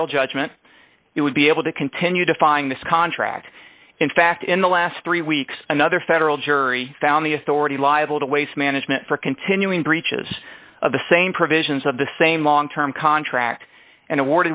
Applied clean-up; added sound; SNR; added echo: none; none; none; none.